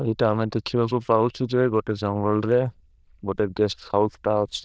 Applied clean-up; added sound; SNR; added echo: neural diffusion model UNIVERSE++.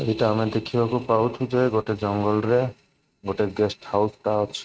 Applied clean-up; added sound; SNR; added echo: neural mask model RNNoise.